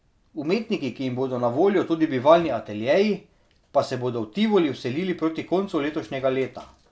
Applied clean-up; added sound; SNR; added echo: none; none; none; none.